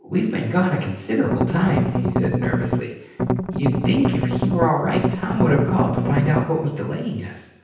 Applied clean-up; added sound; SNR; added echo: none; Strum; -1 dB; reverberation time 0.9 s.